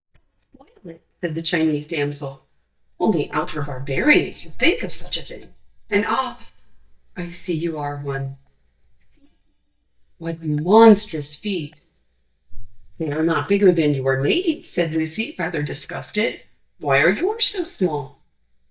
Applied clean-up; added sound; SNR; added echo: neural mask model DeepFilterNet 3.